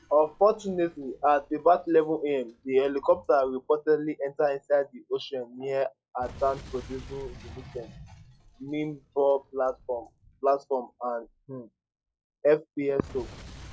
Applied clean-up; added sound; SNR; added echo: classical method log-MMSE.